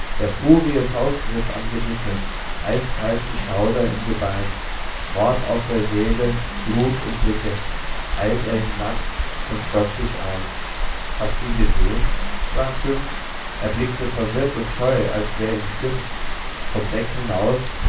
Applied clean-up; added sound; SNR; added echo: none; Rain; -1 dB; reverberation time 0.3 s.